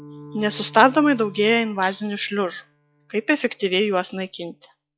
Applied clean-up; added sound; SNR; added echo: classical method log-MMSE.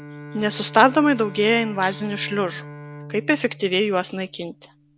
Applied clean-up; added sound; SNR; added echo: none; Bowed string instrument; 16 dB; none.